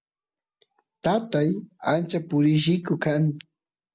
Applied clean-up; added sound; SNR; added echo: none; none; none; none.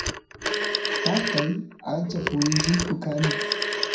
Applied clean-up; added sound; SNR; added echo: none; Telephone; 0 dB; reverberation time 0.5 s.